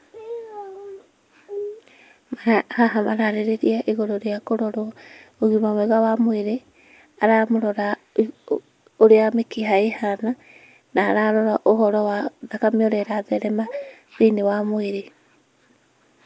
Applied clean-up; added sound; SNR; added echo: none; none; none; none.